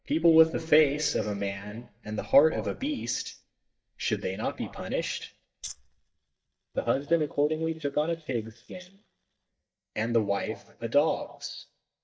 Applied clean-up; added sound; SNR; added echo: neural mask model DeepFilterNet 3.